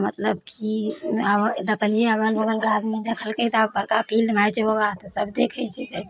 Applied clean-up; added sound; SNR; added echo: neural mask model Resemble Enhance denoiser.